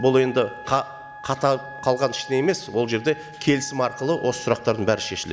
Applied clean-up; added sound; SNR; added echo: none; Wind instrument, woodwind instrument; 17 dB; none.